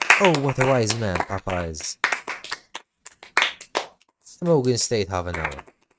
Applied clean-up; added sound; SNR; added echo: neural mask model RNNoise.